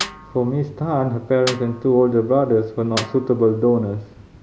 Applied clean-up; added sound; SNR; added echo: none; Snare drum; 15 dB; none.